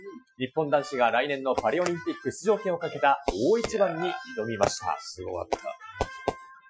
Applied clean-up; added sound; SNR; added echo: classical method Wiener filter.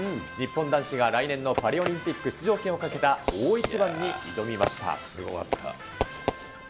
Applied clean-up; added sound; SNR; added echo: none; Fireworks; 8 dB; none.